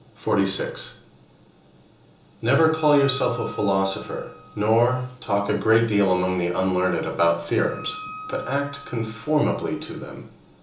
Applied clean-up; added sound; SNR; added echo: none; Wind instrument, woodwind instrument; 16 dB; reverberation time 1.2 s.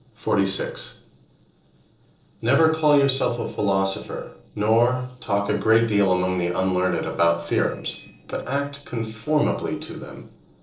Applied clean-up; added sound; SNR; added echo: neural separator model SepFormer DNS4.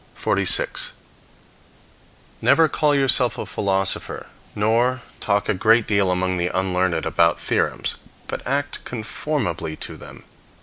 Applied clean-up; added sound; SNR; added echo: none; none; none; none.